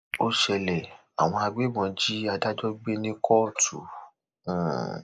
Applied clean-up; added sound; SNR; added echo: neural mask model Resemble Enhance denoiser.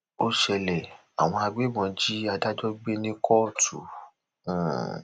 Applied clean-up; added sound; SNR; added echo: none; none; none; none.